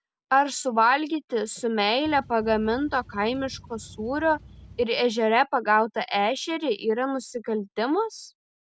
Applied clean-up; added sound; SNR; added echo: none; Boat, Water vehicle; 20 dB; none.